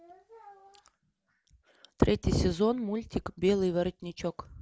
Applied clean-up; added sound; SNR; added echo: none; none; none; none.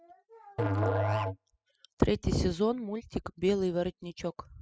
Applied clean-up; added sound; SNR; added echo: classical method spectral subtraction.